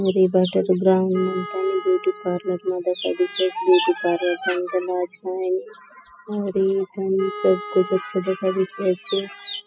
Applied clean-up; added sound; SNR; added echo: classical method spectral subtraction.